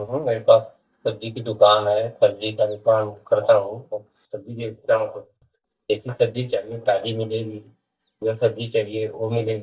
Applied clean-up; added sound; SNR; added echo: neural mask model DeepFilterNet 3.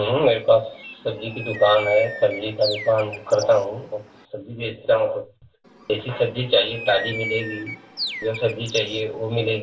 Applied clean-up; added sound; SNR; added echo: none; Bird; 12 dB; reverberation time 0.2 s.